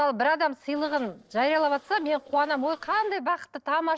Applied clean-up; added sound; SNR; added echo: neural separator model SepFormer DNS4.